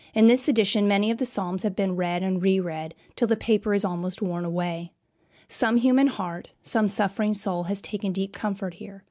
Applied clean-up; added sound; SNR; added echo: none; none; none; none.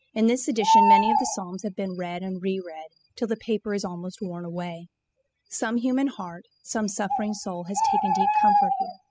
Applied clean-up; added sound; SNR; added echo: classical method spectral subtraction.